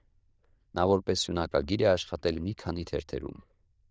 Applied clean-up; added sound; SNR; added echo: neural diffusion model UNIVERSE++.